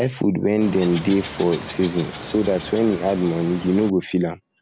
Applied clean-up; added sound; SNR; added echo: none; Water / Bird; 13 dB; none.